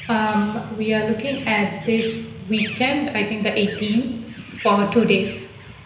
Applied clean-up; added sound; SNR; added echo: none; Bird vocalization, bird call, bird song; 17 dB; reverberation time 0.9 s.